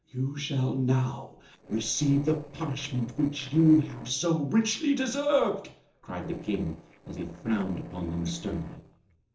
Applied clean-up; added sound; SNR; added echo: neural separator model SepFormer DNS4.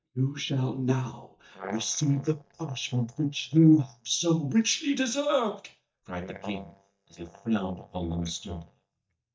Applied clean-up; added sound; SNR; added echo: neural mask model DeepFilterNet 3.